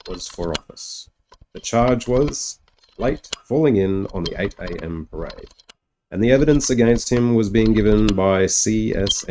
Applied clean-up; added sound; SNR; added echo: neural mask model RNNoise.